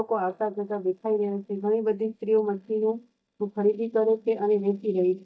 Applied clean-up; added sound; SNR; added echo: neural mask model DeepFilterNet 3.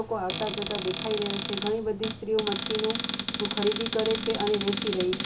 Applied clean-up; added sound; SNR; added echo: none; Cupboard open or close; -2 dB; reverberation time 0.2 s.